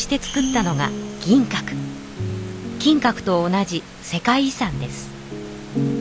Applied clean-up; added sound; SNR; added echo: none; Rain + Piano; 15 dB; none.